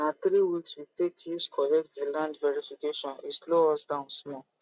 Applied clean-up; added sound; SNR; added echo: none; none; none; none.